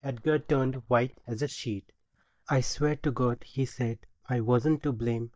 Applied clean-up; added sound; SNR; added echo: neural mask model DeepFilterNet 3.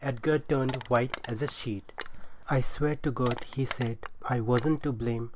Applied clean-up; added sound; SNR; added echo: none; Crushing; 14 dB; none.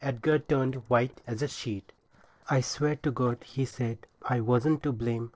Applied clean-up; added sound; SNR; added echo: neural separator model SepFormer DNS4.